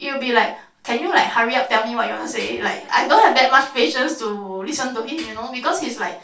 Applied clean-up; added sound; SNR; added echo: none; Tools; 18 dB; reverberation time 0.3 s.